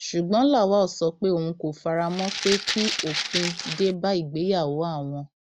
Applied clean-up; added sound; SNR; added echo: none; Rattle (instrument); 5 dB; none.